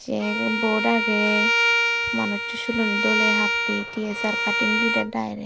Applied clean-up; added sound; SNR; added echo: none; Bowed string instrument; -2 dB; none.